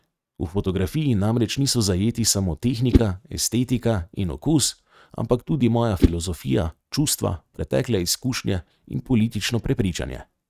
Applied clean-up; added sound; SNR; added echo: neural mask model RNNoise.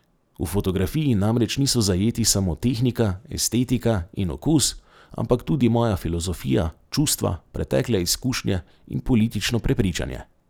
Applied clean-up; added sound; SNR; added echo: none; none; none; none.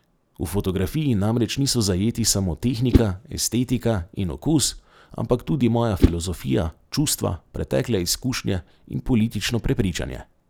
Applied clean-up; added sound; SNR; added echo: none; Whoosh, swoosh, swish; 4 dB; none.